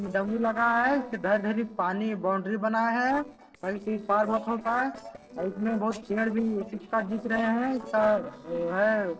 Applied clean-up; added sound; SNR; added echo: neural separator model SepFormer DNS4.